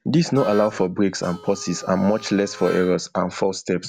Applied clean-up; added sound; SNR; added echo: none; Harmonica; 16 dB; none.